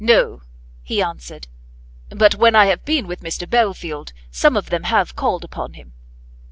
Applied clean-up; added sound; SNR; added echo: none; none; none; none.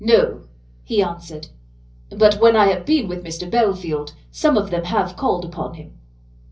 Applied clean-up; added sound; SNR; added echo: none; none; none; reverberation time 0.5 s.